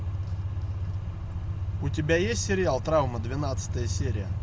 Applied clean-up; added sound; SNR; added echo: none; none; none; none.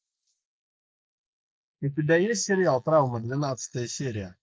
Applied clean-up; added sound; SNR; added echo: neural mask model Resemble Enhance denoiser.